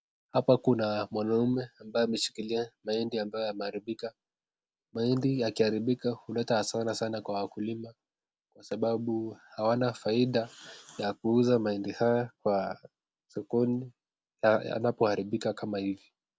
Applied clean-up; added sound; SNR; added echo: none; none; none; none.